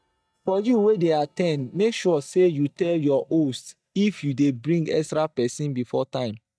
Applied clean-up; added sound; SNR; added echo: neural mask model DeepFilterNet 3.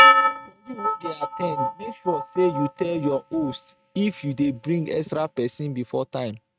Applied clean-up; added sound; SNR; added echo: neural mask model RNNoise.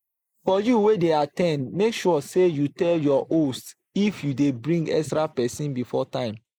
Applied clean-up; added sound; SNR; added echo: neural mask model Resemble Enhance denoiser.